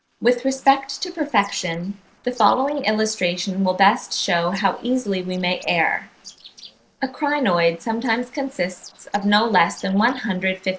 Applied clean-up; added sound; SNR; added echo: neural separator model SepFormer DNS4.